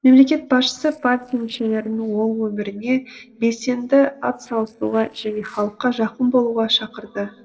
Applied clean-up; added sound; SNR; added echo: neural separator model SepFormer DNS4.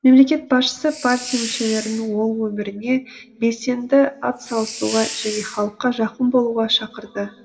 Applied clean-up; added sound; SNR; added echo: none; Hiss; 11 dB; reverberation time 2.2 s.